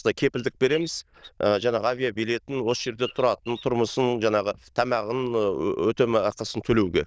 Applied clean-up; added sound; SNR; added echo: neural diffusion model UNIVERSE++.